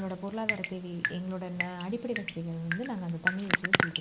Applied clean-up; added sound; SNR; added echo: none; Drip; -1 dB; reverberation time 2.4 s.